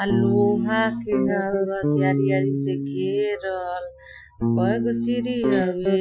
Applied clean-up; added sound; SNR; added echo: classical method Wiener filter.